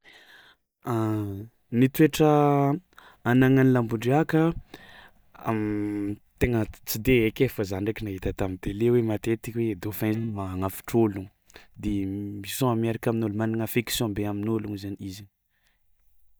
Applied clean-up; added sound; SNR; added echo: neural mask model DeepFilterNet 3.